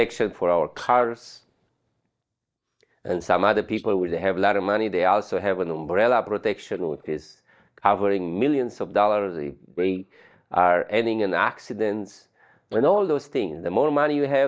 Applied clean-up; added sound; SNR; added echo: neural mask model DeepFilterNet 3.